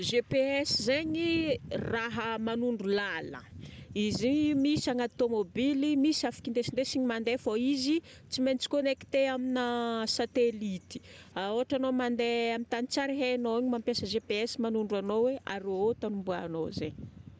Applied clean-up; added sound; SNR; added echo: none; none; none; none.